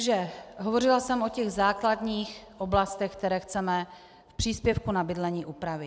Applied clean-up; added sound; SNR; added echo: none; none; none; none.